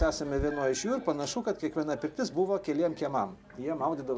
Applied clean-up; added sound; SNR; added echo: none; Meow; 13 dB; none.